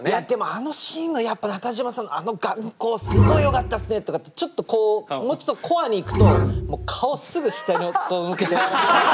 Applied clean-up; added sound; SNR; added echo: none; Bowed string instrument; -3 dB; none.